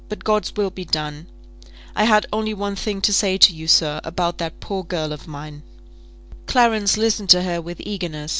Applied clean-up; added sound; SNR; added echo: none; none; none; none.